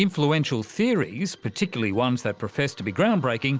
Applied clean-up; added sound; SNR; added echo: none; none; none; none.